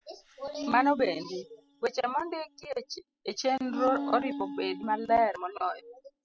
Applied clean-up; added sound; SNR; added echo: classical method spectral subtraction.